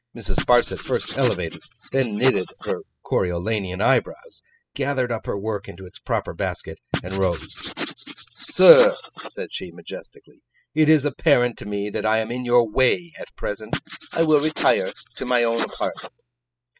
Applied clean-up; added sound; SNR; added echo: classical method spectral subtraction.